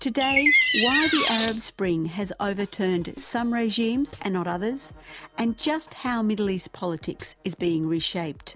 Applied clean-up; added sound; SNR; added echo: none; Door; -4 dB; none.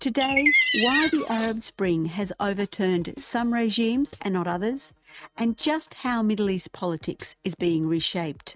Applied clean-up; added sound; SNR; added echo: neural mask model RNNoise.